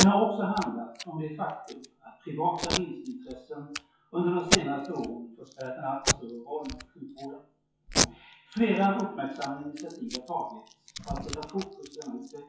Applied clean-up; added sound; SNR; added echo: classical method WPE with log-MMSE.